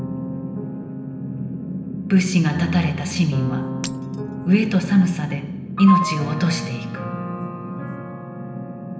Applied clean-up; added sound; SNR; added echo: none; Shatter; 20 dB; reverberation time 0.9 s.